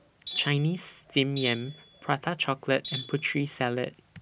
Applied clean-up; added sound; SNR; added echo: none; Tools; 9 dB; none.